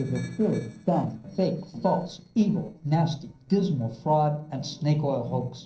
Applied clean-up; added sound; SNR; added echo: neural separator model SepFormer DNS4.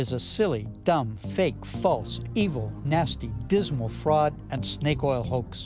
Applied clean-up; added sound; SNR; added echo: none; none; none; none.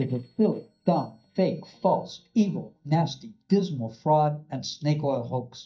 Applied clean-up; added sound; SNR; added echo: neural mask model DeepFilterNet 3.